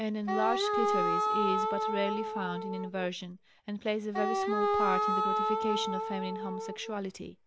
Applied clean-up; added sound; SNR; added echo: none; Wind instrument, woodwind instrument; -3 dB; none.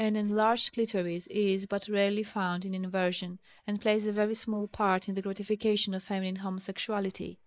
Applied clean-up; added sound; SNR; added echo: neural mask model Resemble Enhance denoiser.